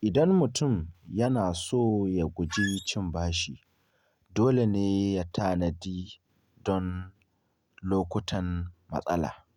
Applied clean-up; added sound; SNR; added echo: none; Squeak; 7 dB; none.